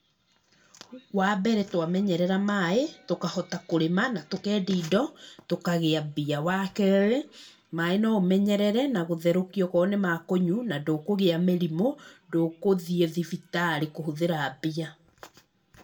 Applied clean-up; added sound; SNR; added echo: none; none; none; reverberation time 0.2 s.